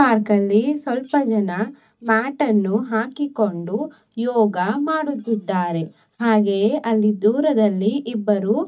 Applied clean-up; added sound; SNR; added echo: neural mask model DeepFilterNet 3.